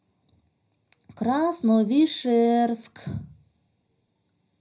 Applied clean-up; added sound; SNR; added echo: none; none; none; reverberation time 0.4 s.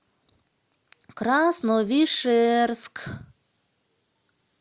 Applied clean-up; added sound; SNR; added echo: none; none; none; none.